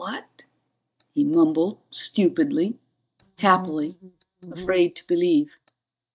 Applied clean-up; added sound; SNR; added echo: neural mask model DeepFilterNet 3.